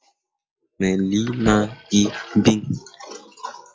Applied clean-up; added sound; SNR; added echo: classical method log-MMSE.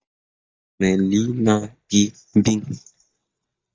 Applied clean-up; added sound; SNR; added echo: neural mask model DeepFilterNet 3.